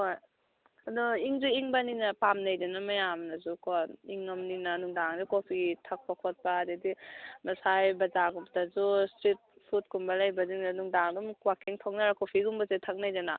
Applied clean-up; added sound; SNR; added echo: none; none; none; none.